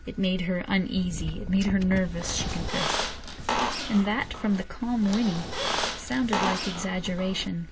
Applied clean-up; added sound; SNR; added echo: none; Wind + Squeak; 4 dB; none.